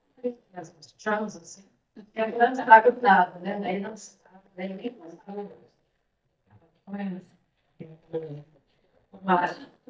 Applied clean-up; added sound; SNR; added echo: neural mask model DeepFilterNet 3.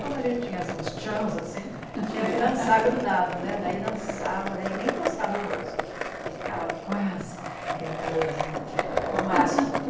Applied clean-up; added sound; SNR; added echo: none; Skateboard; 3 dB; reverberation time 0.9 s.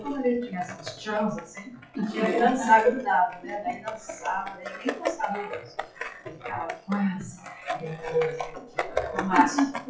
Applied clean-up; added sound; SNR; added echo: classical method WPE with log-MMSE.